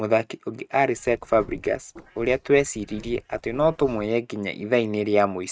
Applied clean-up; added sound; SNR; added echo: neural mask model RNNoise.